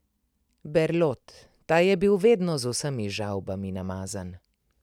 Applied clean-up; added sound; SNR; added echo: none; none; none; none.